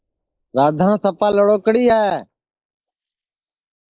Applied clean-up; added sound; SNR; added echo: neural mask model Resemble Enhance denoiser.